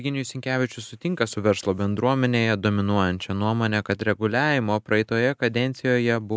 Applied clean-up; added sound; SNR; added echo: none; none; none; none.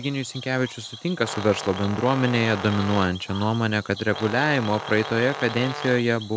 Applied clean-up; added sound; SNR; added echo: none; Cricket / Frog + Brass instrument; 11 dB; none.